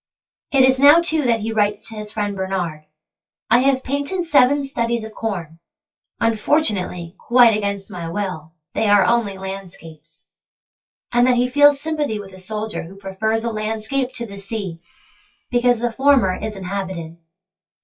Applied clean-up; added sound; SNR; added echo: classical method WPE with log-MMSE.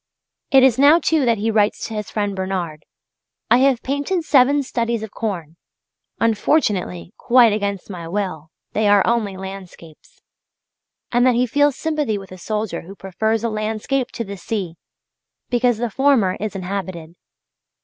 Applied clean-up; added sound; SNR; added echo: none; none; none; none.